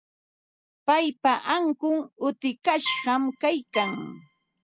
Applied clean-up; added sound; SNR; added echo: none; Trumpet; 9 dB; none.